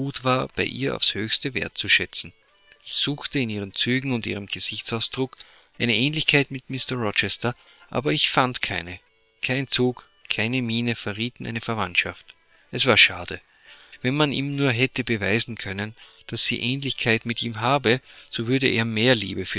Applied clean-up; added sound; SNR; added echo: neural separator model SepFormer WHAM!.